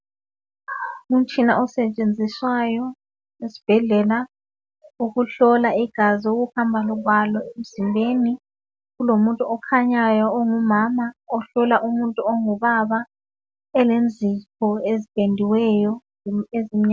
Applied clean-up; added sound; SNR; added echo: none; none; none; none.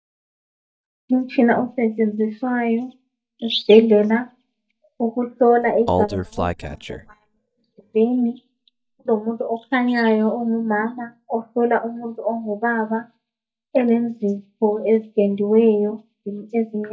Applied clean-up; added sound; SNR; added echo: neural mask model DeepFilterNet 3.